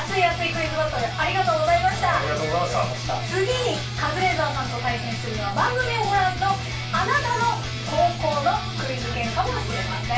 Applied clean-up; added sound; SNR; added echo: none; Mechanical fan / Engine; 8 dB; reverberation time 0.2 s.